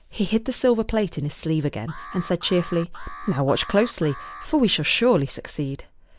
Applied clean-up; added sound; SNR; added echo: none; Alarm; 17 dB; none.